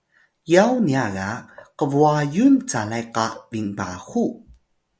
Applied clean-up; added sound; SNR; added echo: none; none; none; none.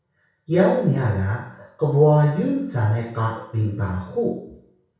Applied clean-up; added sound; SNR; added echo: none; none; none; reverberation time 0.6 s.